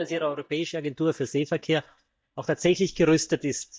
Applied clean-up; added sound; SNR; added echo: neural mask model DeepFilterNet 3.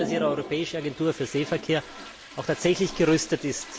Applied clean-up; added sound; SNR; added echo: none; Toilet flush; 11 dB; none.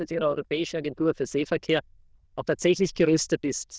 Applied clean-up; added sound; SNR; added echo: neural diffusion model UNIVERSE++.